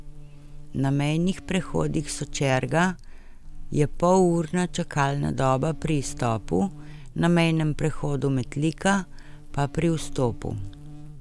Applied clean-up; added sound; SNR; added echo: none; Buzz; 11 dB; none.